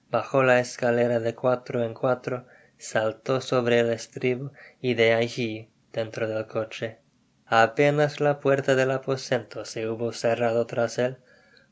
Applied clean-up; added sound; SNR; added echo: none; none; none; none.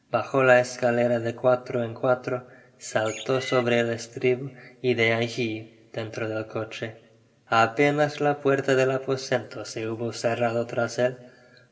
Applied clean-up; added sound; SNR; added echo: none; Bird; 12 dB; reverberation time 0.6 s.